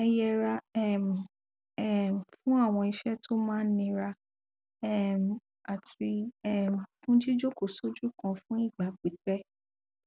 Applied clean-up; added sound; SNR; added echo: none; none; none; none.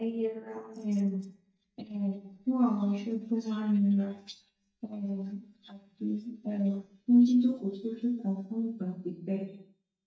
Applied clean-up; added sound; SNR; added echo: neural mask model DeepFilterNet 3.